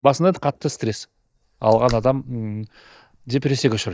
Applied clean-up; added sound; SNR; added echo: neural mask model DeepFilterNet 3.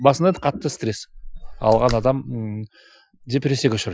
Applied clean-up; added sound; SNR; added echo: classical method Wiener filter.